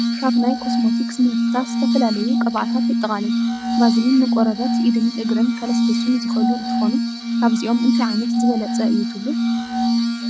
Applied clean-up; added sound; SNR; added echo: none; Glass; -3 dB; none.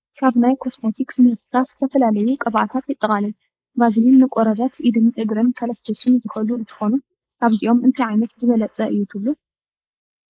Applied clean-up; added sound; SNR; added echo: neural mask model Resemble Enhance denoiser.